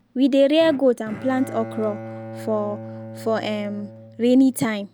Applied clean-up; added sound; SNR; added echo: none; Bowed string instrument; 15 dB; none.